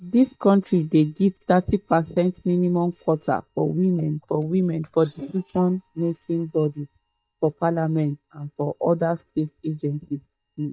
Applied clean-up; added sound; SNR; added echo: neural mask model DeepFilterNet 3.